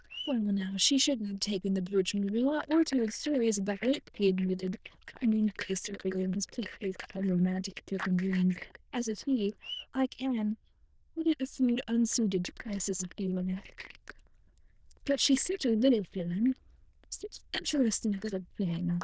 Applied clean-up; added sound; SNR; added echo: neural diffusion model UNIVERSE++.